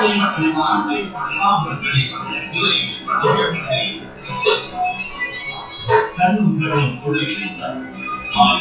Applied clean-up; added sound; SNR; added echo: classical method WPE with log-MMSE.